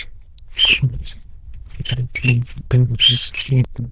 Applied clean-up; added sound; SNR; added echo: neural diffusion model UNIVERSE++.